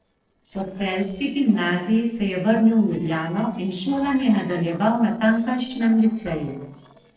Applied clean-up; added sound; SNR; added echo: neural separator model SepFormer DNS4.